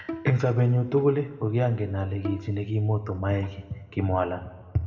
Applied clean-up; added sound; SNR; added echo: none; Bowed string instrument; 17 dB; reverberation time 1.2 s.